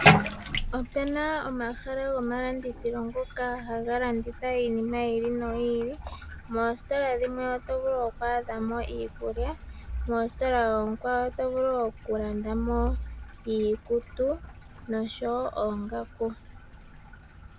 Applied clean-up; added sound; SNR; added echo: none; Bathtub (filling or washing); 5 dB; none.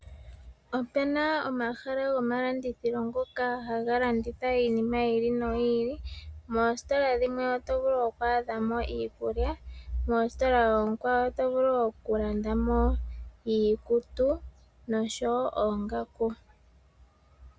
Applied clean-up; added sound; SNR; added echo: none; none; none; none.